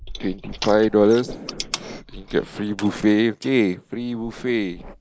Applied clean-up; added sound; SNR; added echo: neural mask model Resemble Enhance denoiser.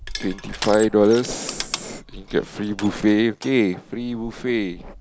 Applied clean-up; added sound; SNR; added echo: none; Crushing; 13 dB; none.